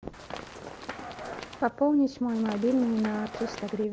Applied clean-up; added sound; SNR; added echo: none; Run; 12 dB; none.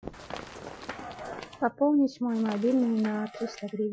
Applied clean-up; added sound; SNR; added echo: classical method Wiener filter.